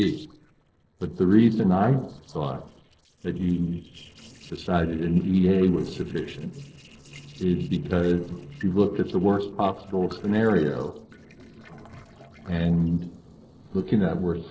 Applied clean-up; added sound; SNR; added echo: neural separator model SepFormer DNS4.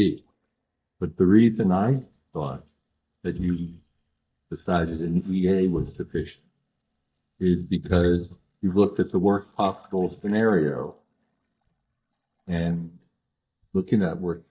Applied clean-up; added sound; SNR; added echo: neural mask model DeepFilterNet 3.